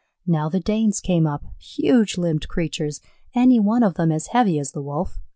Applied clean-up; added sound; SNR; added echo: none; none; none; none.